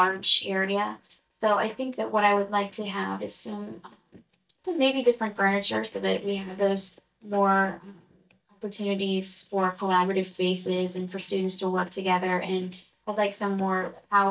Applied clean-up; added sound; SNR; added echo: neural mask model DeepFilterNet 3.